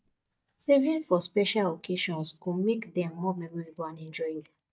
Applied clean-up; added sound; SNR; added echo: neural mask model DeepFilterNet 3.